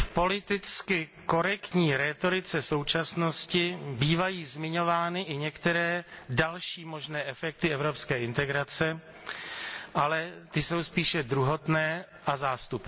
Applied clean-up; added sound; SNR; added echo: none; none; none; none.